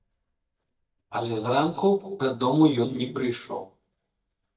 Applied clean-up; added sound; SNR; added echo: neural mask model DeepFilterNet 3.